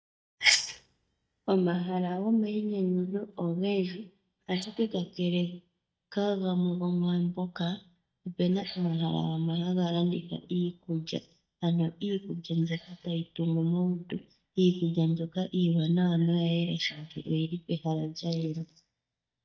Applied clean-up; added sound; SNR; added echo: neural mask model DeepFilterNet 3.